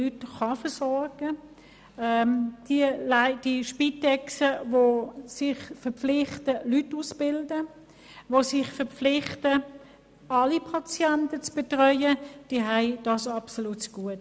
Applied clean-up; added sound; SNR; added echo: none; none; none; none.